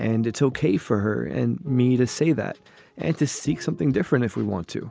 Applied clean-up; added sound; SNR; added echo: none; none; none; none.